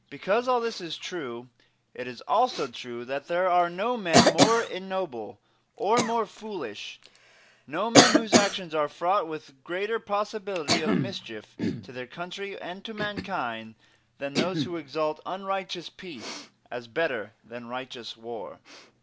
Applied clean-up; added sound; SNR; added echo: none; Cough; 0 dB; none.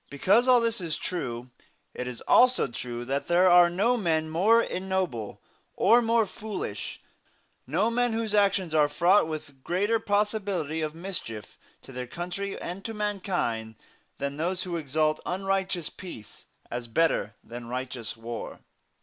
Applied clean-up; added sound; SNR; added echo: none; none; none; none.